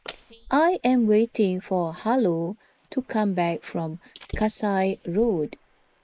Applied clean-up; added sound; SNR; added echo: neural mask model Resemble Enhance denoiser.